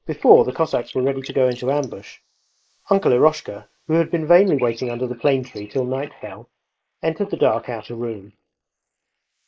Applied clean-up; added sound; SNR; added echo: neural mask model Resemble Enhance denoiser.